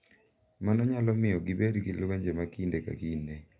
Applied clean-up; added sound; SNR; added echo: none; none; none; none.